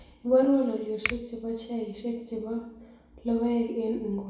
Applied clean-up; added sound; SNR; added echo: none; Finger snapping; 11 dB; reverberation time 0.8 s.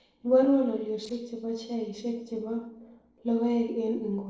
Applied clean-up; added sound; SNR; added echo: neural separator model SepFormer DNS4.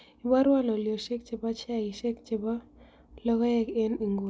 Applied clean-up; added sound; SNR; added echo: none; none; none; none.